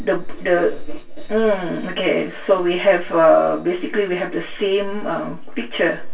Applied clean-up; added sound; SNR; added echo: none; none; none; reverberation time 0.2 s.